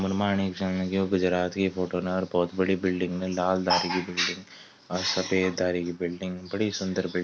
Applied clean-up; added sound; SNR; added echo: none; none; none; none.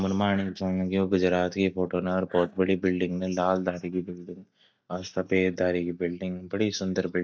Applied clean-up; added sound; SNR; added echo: neural mask model DeepFilterNet 3.